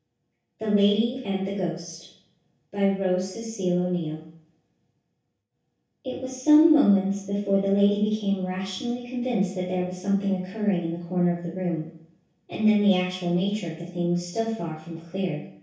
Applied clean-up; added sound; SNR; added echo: none; none; none; reverberation time 0.6 s.